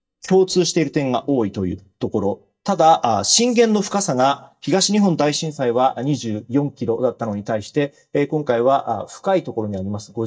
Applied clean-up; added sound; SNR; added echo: neural mask model DeepFilterNet 3.